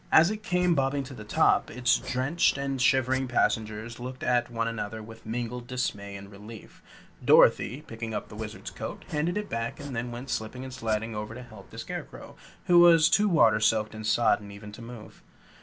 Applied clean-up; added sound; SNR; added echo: none; Domestic sounds, home sounds; 18 dB; none.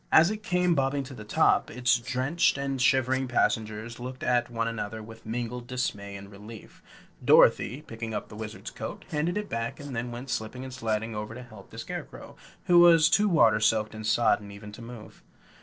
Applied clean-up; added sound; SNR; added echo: neural separator model SepFormer DNS4.